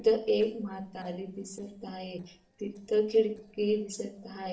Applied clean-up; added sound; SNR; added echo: neural separator model SepFormer DNS4.